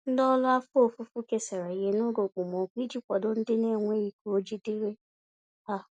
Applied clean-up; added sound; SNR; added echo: none; none; none; none.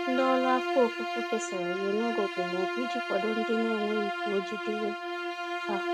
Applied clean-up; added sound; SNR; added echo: none; Bowed string instrument; 2 dB; none.